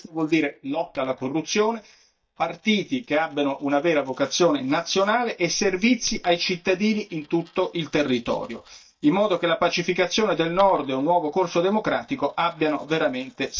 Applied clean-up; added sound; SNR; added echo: neural mask model DeepFilterNet 3.